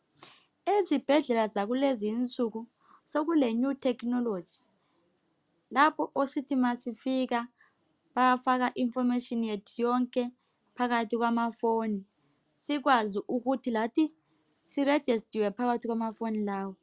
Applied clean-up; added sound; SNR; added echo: none; none; none; none.